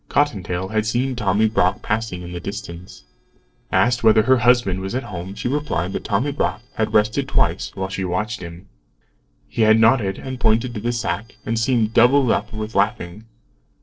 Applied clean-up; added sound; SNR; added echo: neural separator model SepFormer DNS4.